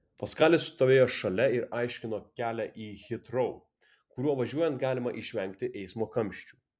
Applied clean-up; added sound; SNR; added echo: none; none; none; none.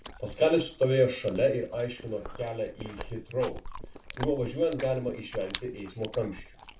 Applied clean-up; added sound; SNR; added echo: none; Chewing, mastication; 12 dB; reverberation time 0.2 s.